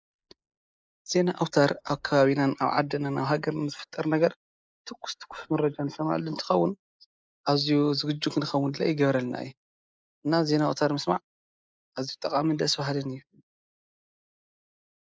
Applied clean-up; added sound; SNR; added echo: neural mask model Resemble Enhance denoiser.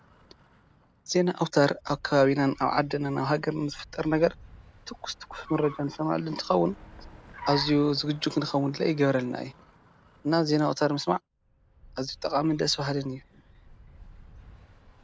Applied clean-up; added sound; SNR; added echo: none; Car; 20 dB; none.